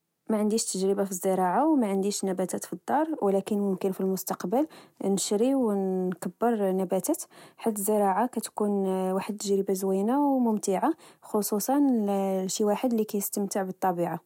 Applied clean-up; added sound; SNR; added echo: none; none; none; none.